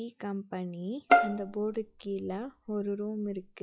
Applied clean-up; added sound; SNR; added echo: classical method log-MMSE.